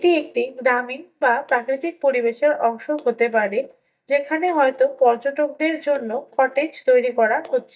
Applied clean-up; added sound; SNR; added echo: neural mask model DeepFilterNet 3.